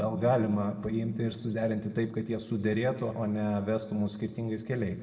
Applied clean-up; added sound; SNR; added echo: none; none; none; reverberation time 1.2 s.